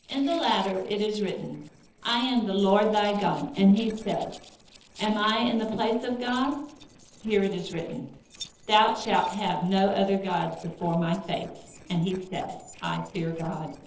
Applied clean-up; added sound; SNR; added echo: neural separator model SepFormer DNS4.